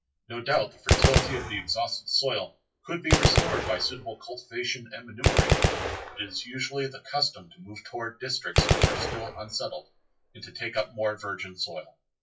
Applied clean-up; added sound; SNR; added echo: classical method WPE with log-MMSE.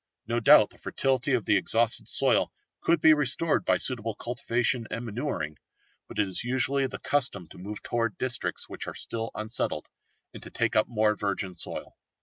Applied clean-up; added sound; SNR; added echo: none; none; none; none.